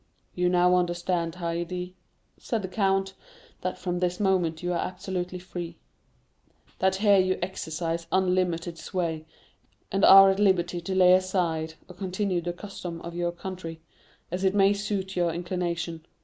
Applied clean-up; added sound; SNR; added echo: none; none; none; none.